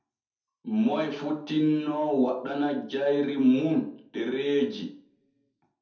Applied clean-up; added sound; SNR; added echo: none; none; none; reverberation time 0.5 s.